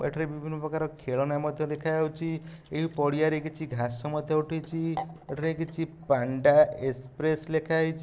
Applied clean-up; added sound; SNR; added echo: neural separator model SepFormer DNS4.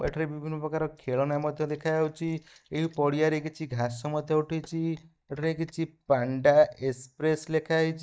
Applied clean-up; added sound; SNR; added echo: neural mask model DeepFilterNet 3.